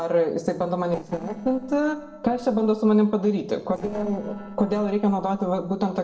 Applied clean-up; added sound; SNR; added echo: neural separator model SepFormer DNS4.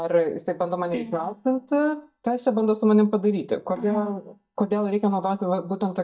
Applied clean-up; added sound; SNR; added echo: neural mask model DeepFilterNet 3.